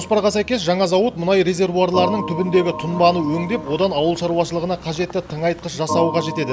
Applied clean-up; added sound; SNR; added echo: none; Organ; 11 dB; none.